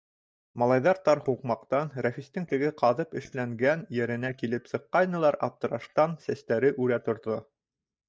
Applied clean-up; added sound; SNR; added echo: neural mask model DeepFilterNet 3.